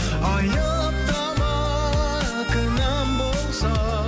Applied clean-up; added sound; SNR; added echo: none; none; none; none.